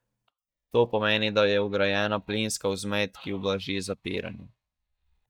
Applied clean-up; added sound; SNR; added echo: neural mask model DeepFilterNet 3.